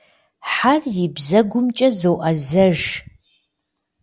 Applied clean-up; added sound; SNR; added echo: none; none; none; none.